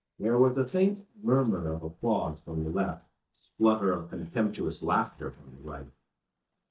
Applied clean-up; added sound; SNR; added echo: neural mask model DeepFilterNet 3.